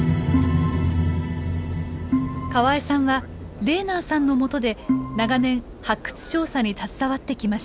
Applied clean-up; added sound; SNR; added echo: none; Organ; 5 dB; none.